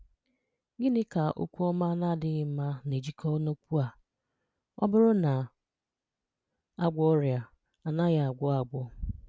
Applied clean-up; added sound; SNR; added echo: none; none; none; none.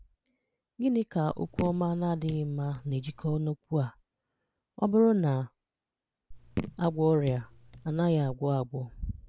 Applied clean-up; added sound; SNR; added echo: none; Raindrop / Drip; 11 dB; none.